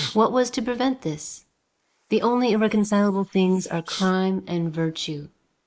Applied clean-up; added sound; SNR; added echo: neural mask model Resemble Enhance denoiser.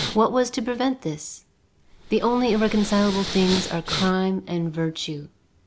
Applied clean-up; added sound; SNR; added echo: none; Respiratory sounds; 10 dB; none.